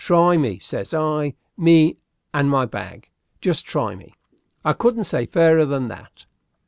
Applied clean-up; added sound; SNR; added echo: none; none; none; none.